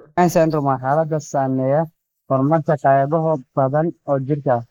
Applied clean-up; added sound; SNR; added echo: neural mask model Resemble Enhance denoiser.